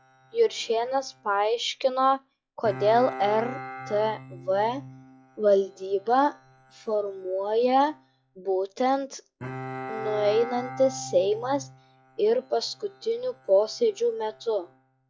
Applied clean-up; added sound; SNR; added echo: classical method log-MMSE.